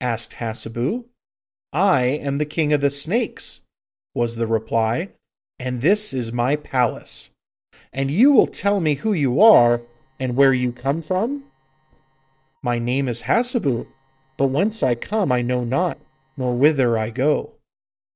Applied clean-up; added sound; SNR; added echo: neural separator model SepFormer DNS4.